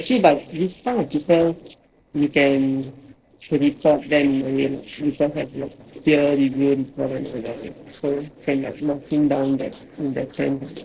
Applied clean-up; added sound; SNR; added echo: neural separator model SepFormer DNS4.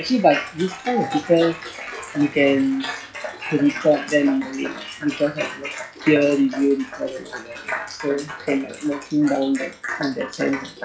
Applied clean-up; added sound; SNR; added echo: classical method WPE with log-MMSE.